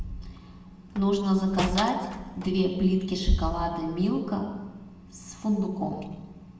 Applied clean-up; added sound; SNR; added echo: none; Slam; 11 dB; reverberation time 1.0 s.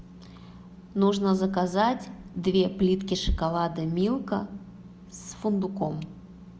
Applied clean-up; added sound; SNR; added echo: none; none; none; none.